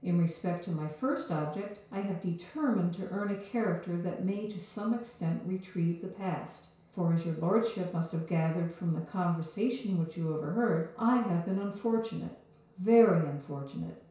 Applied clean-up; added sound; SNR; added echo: none; none; none; reverberation time 0.6 s.